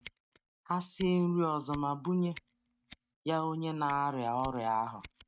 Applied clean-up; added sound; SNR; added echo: neural mask model RNNoise.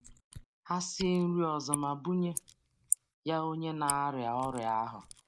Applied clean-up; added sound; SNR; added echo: neural mask model Resemble Enhance denoiser.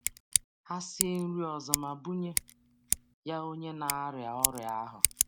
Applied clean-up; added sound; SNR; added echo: none; Scissors; -2 dB; none.